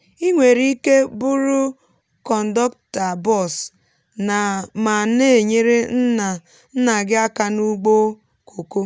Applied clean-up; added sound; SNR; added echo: none; none; none; none.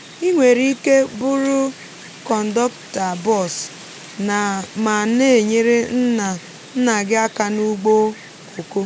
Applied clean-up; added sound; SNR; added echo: none; Wind; 19 dB; none.